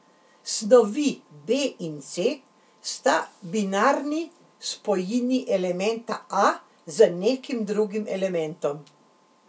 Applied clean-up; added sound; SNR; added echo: none; none; none; none.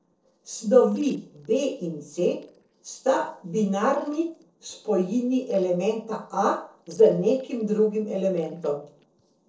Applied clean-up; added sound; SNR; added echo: neural separator model SepFormer DNS4.